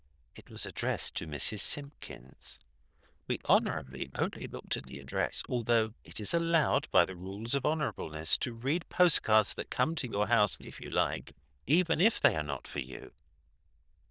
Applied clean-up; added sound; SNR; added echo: neural diffusion model UNIVERSE++.